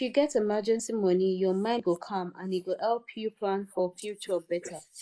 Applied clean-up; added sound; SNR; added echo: neural mask model Resemble Enhance denoiser.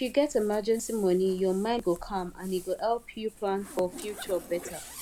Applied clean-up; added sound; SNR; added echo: none; Zipper (clothing); 17 dB; none.